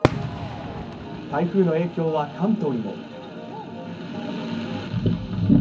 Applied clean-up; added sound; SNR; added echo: none; Fireworks; 5 dB; reverberation time 0.4 s.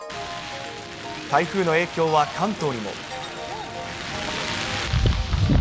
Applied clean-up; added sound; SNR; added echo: none; none; none; none.